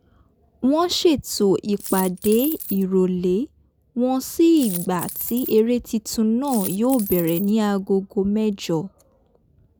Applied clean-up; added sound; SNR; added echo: none; Coin (dropping); 10 dB; none.